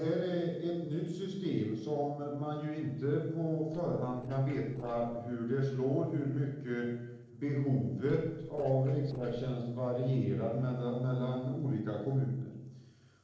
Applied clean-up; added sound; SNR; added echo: neural separator model SepFormer DNS4.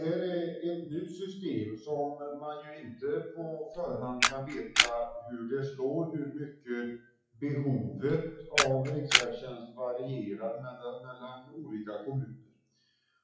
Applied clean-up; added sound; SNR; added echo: classical method WPE with log-MMSE.